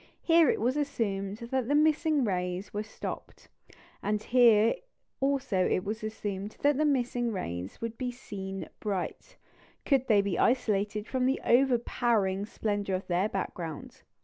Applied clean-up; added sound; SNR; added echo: none; none; none; none.